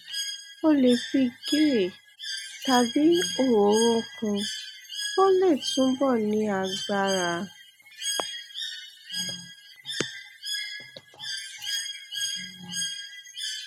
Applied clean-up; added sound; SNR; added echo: none; Bird; 8 dB; none.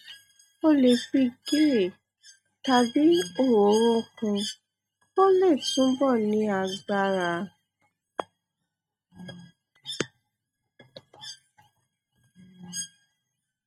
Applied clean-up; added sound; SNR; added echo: neural mask model RNNoise.